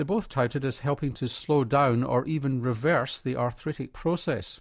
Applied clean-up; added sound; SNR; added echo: none; none; none; none.